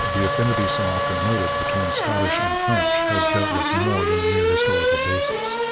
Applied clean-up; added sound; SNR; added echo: none; Race car, auto racing / Accelerating, revving, vroom; -5 dB; none.